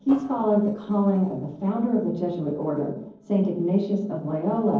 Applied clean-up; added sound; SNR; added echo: neural separator model SepFormer DNS4.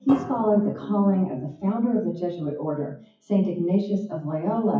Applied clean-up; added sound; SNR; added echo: classical method WPE with log-MMSE.